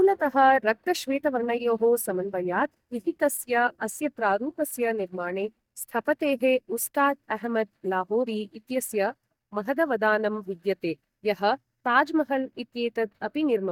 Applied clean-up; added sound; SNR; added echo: neural mask model DeepFilterNet 3.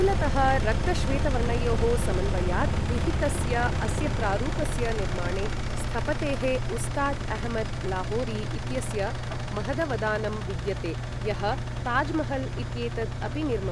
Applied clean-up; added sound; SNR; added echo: none; Engine; -2 dB; none.